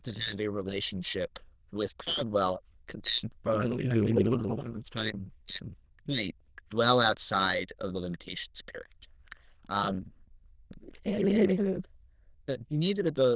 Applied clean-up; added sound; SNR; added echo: neural diffusion model UNIVERSE++.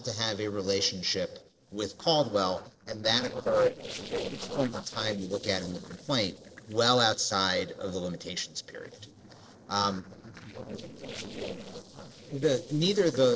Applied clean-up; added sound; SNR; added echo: neural separator model SepFormer DNS4.